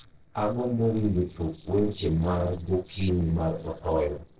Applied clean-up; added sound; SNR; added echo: neural separator model SepFormer DNS4.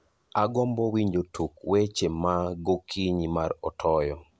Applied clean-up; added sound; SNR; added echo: none; none; none; none.